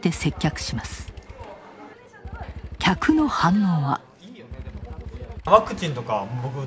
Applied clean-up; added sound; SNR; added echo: none; Motorcycle / Engine; 14 dB; none.